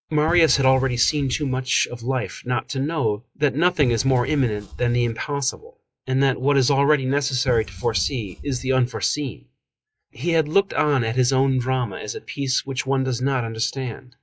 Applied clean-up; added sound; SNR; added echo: classical method log-MMSE.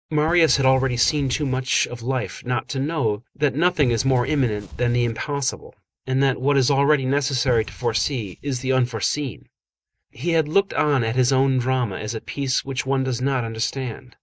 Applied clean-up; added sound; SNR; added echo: neural mask model DeepFilterNet 3.